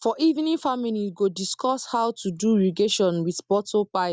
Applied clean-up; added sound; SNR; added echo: none; none; none; none.